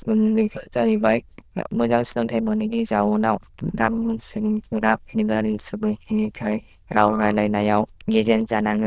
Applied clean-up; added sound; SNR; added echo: neural diffusion model UNIVERSE++.